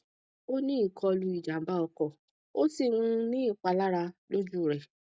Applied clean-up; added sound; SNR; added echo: none; none; none; none.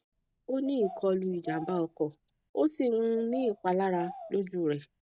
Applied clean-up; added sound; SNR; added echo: none; Bird vocalization, bird call, bird song; 15 dB; none.